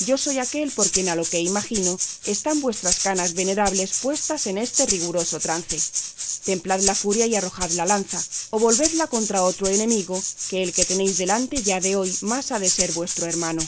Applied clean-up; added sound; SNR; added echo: none; Rattle (instrument); 1 dB; none.